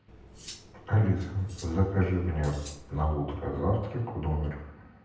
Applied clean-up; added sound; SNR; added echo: none; Cutlery, silverware; 19 dB; reverberation time 0.9 s.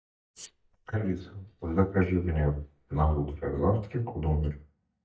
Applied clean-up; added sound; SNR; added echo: neural mask model DeepFilterNet 3.